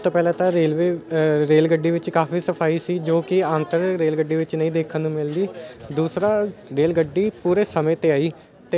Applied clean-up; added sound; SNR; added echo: none; none; none; none.